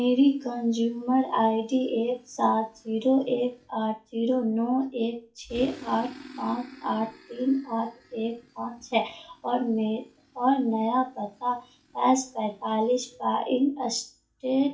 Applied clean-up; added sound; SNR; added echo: classical method WPE with log-MMSE.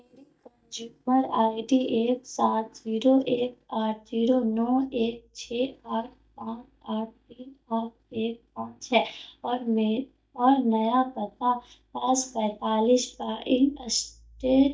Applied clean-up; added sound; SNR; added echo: neural mask model DeepFilterNet 3.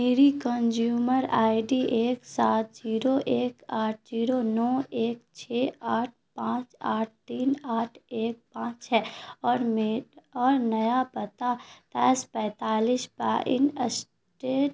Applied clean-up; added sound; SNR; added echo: none; none; none; none.